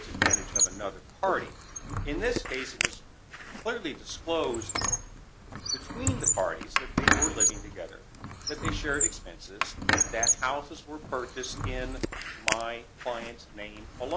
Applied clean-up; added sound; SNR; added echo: none; Squeak; -4 dB; none.